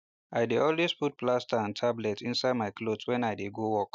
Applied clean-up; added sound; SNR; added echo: none; none; none; none.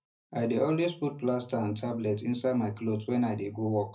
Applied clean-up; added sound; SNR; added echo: none; none; none; reverberation time 0.4 s.